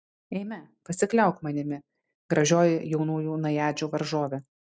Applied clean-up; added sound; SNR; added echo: none; none; none; none.